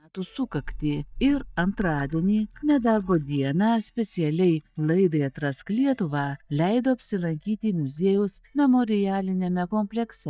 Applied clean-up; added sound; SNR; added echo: neural mask model DeepFilterNet 3.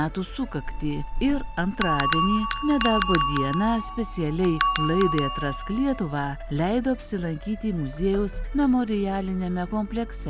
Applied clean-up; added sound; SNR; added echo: none; Bell; 4 dB; none.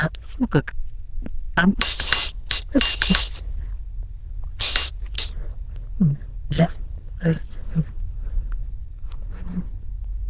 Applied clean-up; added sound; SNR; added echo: neural diffusion model UNIVERSE++.